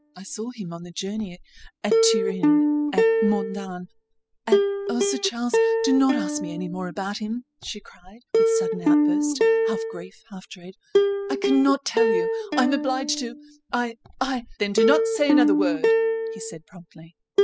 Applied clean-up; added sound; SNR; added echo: classical method spectral subtraction.